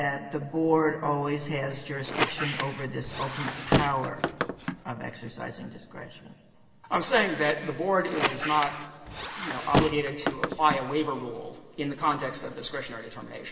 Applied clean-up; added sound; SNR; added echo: none; Squeak; 1 dB; reverberation time 2.4 s.